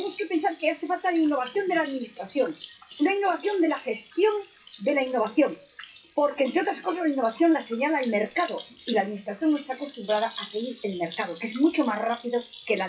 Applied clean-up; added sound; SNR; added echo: classical method WPE with log-MMSE.